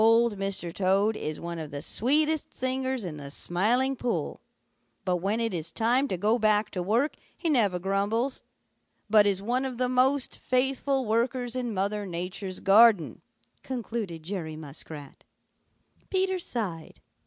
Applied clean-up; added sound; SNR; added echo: none; none; none; none.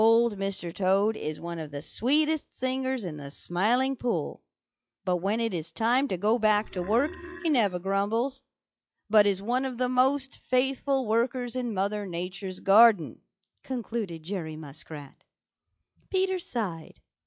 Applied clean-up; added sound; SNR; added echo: classical method log-MMSE.